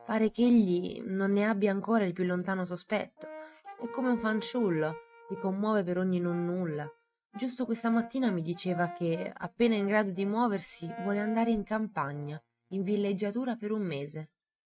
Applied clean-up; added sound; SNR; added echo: neural mask model RNNoise.